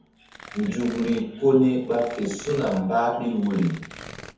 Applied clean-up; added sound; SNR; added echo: none; Tearing; 18 dB; reverberation time 0.6 s.